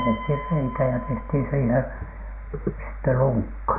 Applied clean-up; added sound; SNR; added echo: none; Piano; 14 dB; none.